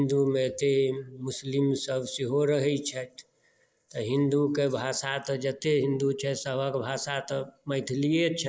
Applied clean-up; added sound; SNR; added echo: neural mask model Resemble Enhance denoiser.